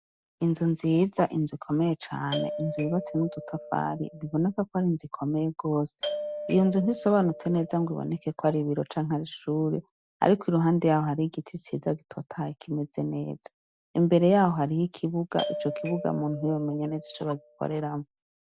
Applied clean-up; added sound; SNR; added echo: none; Doorbell; 10 dB; none.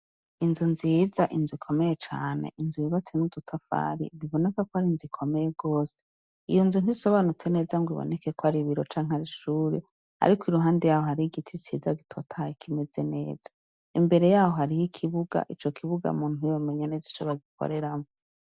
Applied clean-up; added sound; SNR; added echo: none; none; none; none.